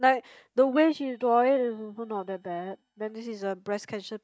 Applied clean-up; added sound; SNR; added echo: neural mask model DeepFilterNet 3.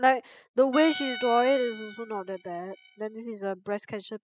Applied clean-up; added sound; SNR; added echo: classical method spectral subtraction.